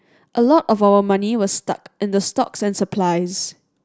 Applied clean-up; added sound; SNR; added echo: none; none; none; none.